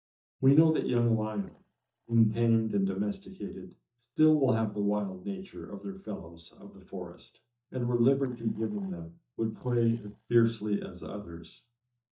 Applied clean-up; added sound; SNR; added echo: neural mask model DeepFilterNet 3.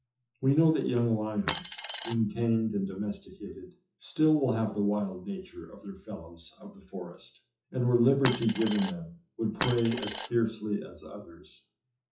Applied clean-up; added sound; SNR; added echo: classical method WPE with log-MMSE.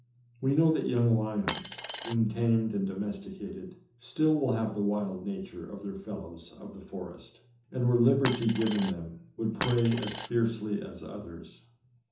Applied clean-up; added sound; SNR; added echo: none; Coin (dropping); 4 dB; reverberation time 0.6 s.